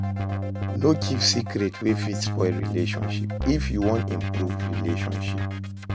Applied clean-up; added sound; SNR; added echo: none; Keyboard (musical); 0 dB; none.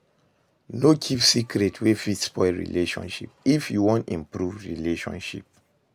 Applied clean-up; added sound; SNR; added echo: none; none; none; none.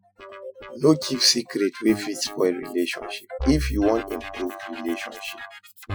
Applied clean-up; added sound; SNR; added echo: classical method Wiener filter.